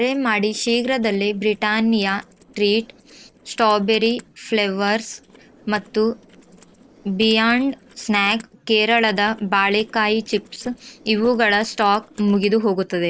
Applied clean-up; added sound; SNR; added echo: neural separator model SepFormer DNS4.